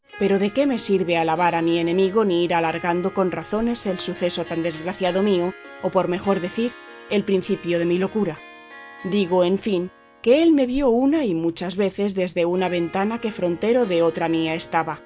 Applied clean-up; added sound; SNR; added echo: none; Harp; 20 dB; none.